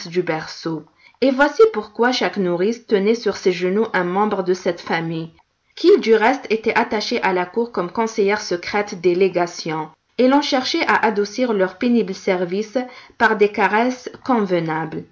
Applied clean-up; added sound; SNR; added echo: none; none; none; none.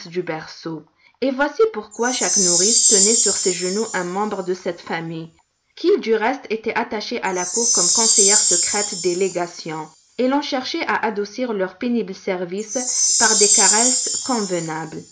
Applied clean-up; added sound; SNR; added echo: none; Chime; -2 dB; none.